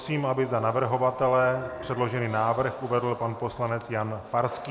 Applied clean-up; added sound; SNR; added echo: none; Burping, eructation; 19 dB; none.